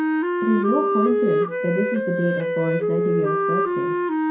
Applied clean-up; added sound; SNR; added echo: none; Wind instrument, woodwind instrument; -3 dB; reverberation time 0.5 s.